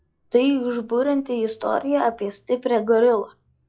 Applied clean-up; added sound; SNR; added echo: classical method log-MMSE.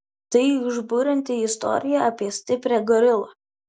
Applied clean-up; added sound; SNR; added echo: none; none; none; none.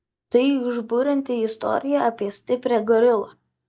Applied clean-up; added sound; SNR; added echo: neural mask model DeepFilterNet 3.